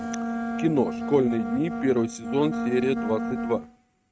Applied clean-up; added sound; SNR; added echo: neural mask model RNNoise.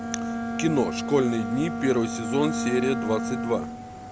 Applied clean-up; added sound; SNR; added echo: none; Bowed string instrument; 4 dB; none.